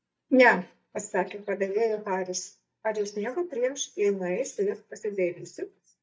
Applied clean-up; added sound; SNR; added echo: neural mask model DeepFilterNet 3.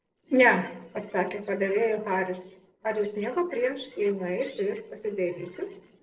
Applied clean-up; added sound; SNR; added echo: neural separator model SepFormer DNS4.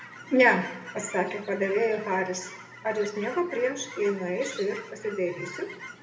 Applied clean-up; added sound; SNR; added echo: none; Chirp, tweet / Fowl; 15 dB; reverberation time 0.7 s.